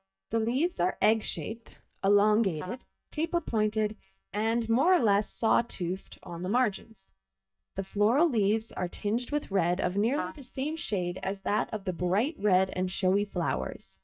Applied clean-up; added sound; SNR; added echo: neural mask model DeepFilterNet 3.